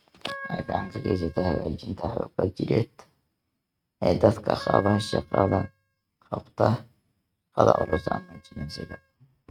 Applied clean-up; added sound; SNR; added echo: neural mask model RNNoise.